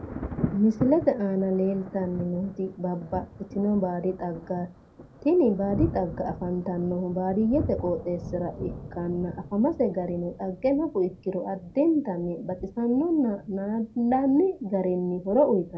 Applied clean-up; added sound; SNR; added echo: none; Thunder; 13 dB; reverberation time 0.2 s.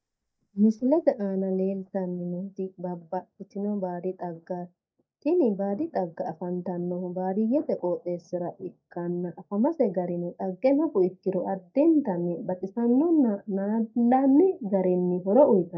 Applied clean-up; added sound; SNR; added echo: neural mask model DeepFilterNet 3.